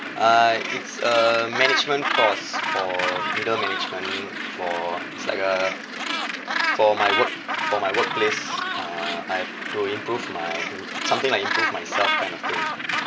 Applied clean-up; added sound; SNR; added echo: none; Gull, seagull; 2 dB; none.